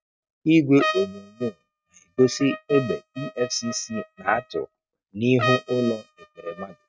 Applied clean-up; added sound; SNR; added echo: neural mask model RNNoise.